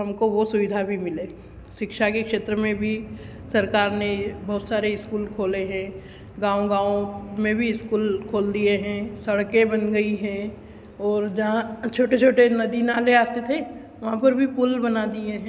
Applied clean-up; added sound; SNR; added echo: none; none; none; none.